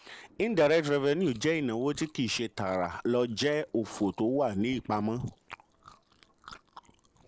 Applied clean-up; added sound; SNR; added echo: neural separator model SepFormer DNS4.